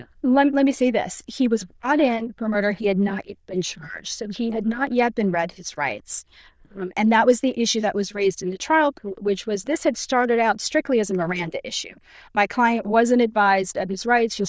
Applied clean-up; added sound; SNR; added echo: neural diffusion model UNIVERSE++.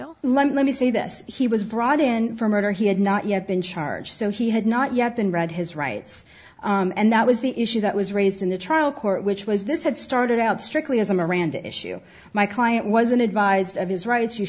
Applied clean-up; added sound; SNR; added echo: none; none; none; none.